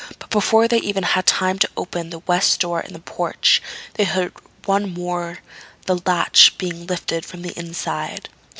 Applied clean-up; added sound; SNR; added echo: none; none; none; none.